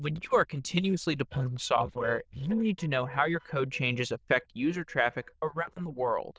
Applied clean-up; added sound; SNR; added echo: neural diffusion model UNIVERSE++.